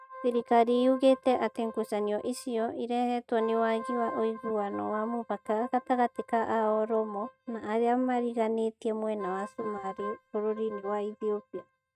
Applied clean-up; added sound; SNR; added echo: neural mask model RNNoise.